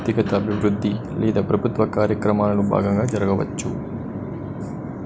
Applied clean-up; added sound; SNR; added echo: none; none; none; none.